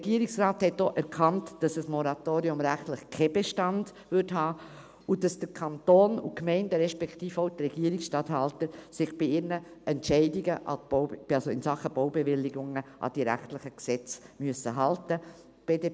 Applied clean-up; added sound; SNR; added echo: none; none; none; none.